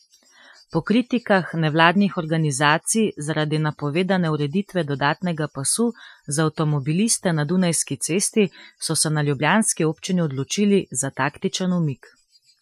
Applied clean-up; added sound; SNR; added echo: classical method Wiener filter.